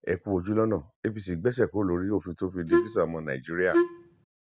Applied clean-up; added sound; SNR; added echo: none; Wind instrument, woodwind instrument; -2 dB; none.